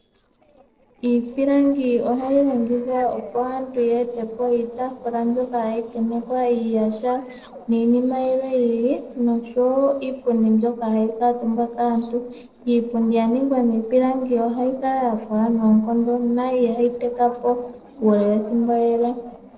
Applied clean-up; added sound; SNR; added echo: neural separator model SepFormer DNS4.